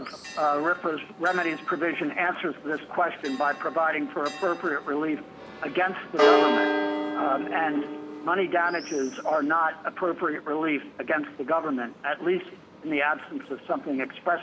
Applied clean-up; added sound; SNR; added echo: none; Church bell; 5 dB; none.